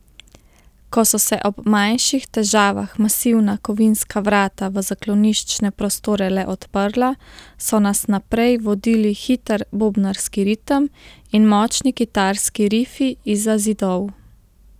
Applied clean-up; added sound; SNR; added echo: none; none; none; none.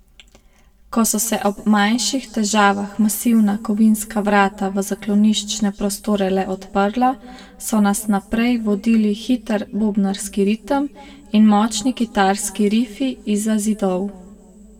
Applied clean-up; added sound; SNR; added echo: none; none; none; reverberation time 1.4 s.